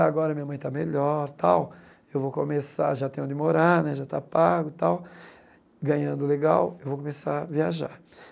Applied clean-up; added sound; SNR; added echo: none; none; none; none.